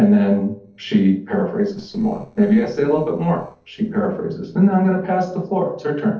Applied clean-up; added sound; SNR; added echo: neural separator model SepFormer DNS4.